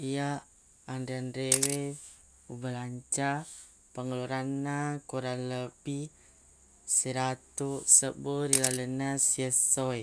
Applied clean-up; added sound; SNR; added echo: none; Camera; -1 dB; none.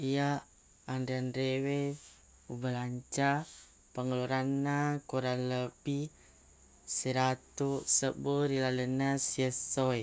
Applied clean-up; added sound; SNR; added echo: none; none; none; none.